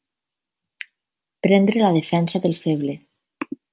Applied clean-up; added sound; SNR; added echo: none; none; none; none.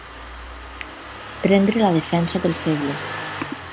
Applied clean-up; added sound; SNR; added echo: none; Engine starting; 10 dB; none.